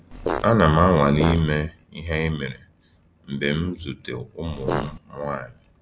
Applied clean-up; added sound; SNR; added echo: none; Fart; 4 dB; none.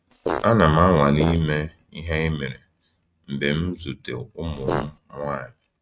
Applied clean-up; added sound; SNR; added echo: neural mask model RNNoise.